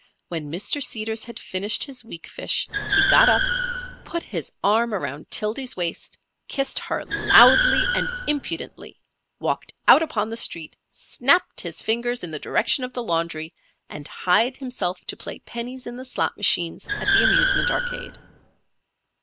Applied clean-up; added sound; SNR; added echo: none; Car; -2 dB; none.